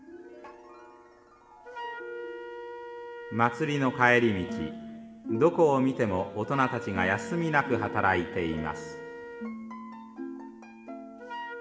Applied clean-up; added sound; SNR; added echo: none; Wind instrument, woodwind instrument; 13 dB; reverberation time 1.8 s.